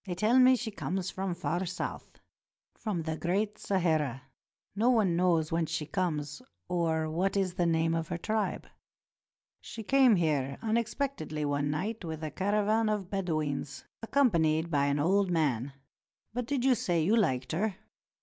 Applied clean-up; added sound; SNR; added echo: none; none; none; none.